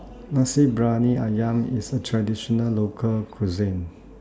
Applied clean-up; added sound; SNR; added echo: none; none; none; none.